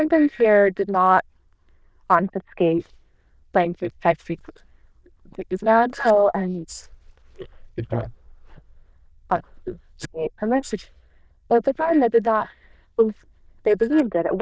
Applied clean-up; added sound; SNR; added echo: neural diffusion model UNIVERSE++.